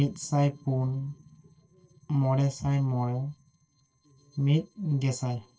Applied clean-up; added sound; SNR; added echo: neural separator model SepFormer DNS4.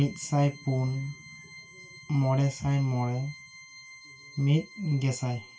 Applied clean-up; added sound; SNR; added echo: none; Organ; 20 dB; reverberation time 0.2 s.